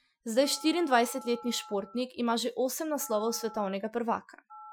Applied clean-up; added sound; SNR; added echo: classical method Wiener filter.